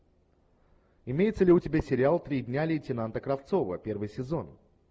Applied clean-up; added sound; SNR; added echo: none; none; none; none.